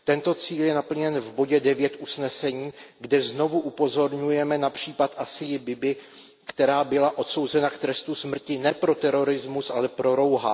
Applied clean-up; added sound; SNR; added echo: none; none; none; none.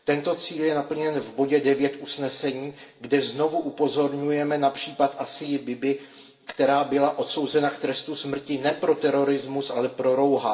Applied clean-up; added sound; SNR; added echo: none; none; none; reverberation time 0.5 s.